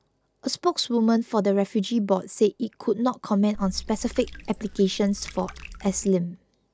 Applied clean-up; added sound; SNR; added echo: none; Water / Liquid; 15 dB; none.